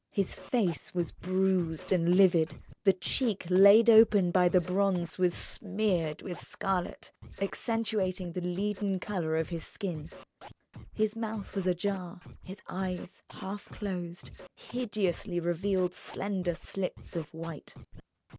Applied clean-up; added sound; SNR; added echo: none; Scratching (performance technique); 19 dB; none.